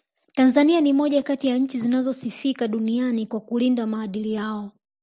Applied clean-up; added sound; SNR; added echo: none; none; none; none.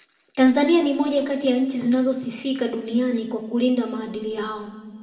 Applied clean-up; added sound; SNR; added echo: none; none; none; reverberation time 2.0 s.